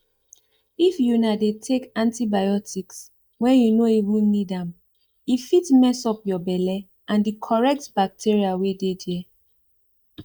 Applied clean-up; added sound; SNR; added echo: neural mask model DeepFilterNet 3.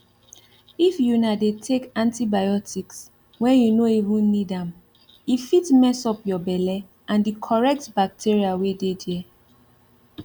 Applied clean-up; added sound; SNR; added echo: none; none; none; none.